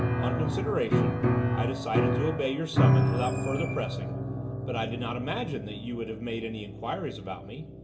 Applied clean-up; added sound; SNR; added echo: none; Piano; -5 dB; reverberation time 0.8 s.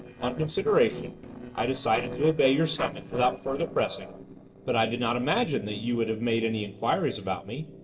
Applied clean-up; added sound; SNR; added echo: neural separator model SepFormer DNS4.